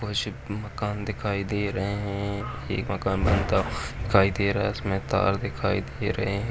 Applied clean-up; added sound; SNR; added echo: none; none; none; none.